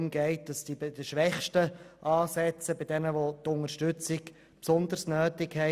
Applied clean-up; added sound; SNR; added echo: none; none; none; none.